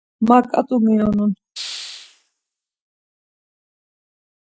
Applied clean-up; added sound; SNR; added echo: neural mask model DeepFilterNet 3.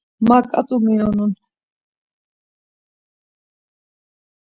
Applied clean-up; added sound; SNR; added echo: none; none; none; none.